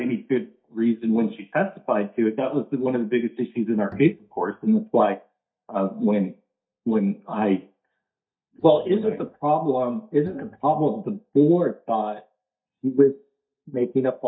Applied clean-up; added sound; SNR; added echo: neural mask model DeepFilterNet 3.